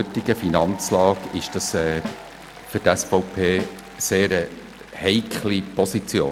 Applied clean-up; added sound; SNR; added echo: none; Snare drum + Applause; 17 dB; none.